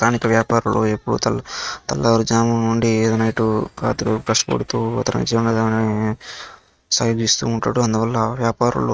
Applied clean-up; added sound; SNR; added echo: neural mask model RNNoise.